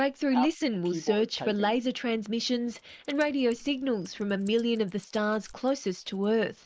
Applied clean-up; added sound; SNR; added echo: neural mask model Resemble Enhance denoiser.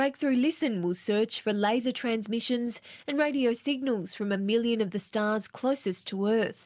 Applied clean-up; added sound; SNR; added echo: none; none; none; none.